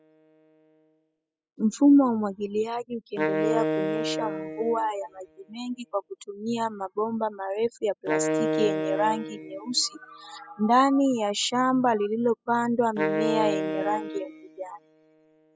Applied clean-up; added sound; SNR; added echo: classical method spectral subtraction.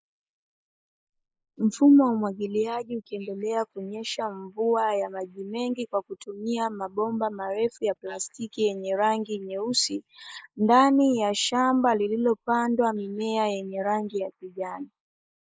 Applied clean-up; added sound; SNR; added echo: neural mask model Resemble Enhance denoiser.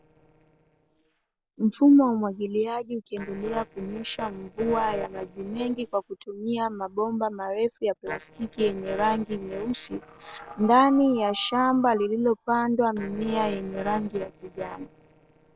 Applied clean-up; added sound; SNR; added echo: neural separator model SepFormer DNS4.